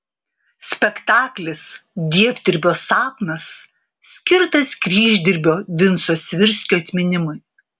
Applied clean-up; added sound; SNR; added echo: none; none; none; none.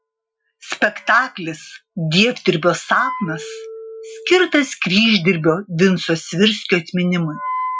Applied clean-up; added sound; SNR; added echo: classical method Wiener filter.